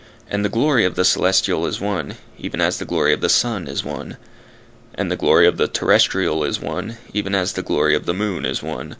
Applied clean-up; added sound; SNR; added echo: none; none; none; none.